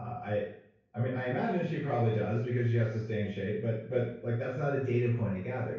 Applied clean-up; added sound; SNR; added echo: none; none; none; reverberation time 0.6 s.